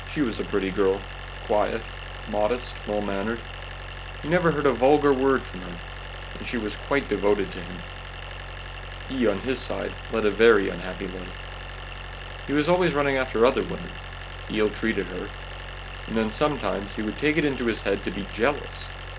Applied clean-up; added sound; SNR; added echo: none; Idling; 10 dB; none.